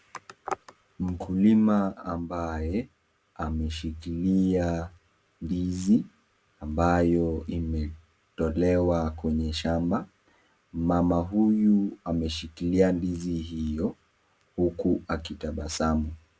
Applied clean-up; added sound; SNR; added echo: none; none; none; none.